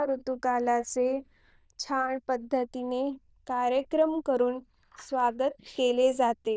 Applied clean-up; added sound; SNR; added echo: neural diffusion model UNIVERSE++.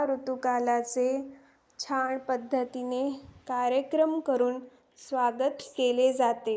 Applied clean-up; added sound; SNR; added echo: neural mask model Resemble Enhance denoiser.